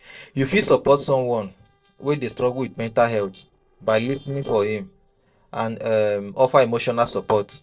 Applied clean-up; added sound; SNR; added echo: neural separator model SepFormer DNS4.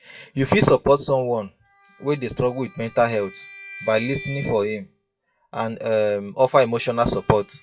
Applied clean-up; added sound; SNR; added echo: classical method WPE with log-MMSE.